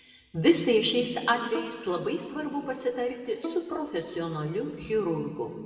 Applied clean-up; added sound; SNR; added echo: none; Bowed string instrument; 16 dB; reverberation time 2.4 s.